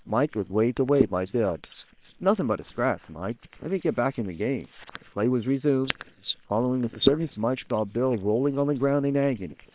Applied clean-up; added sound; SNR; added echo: neural separator model SepFormer WHAM!.